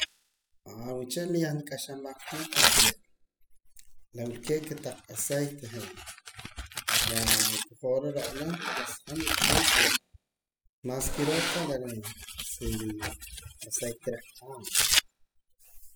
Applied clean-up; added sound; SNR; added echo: classical method spectral subtraction.